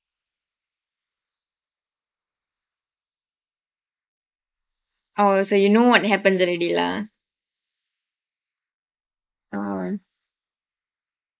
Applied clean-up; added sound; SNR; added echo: neural mask model Resemble Enhance denoiser.